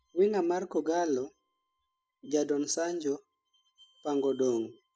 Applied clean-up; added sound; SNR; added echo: classical method spectral subtraction.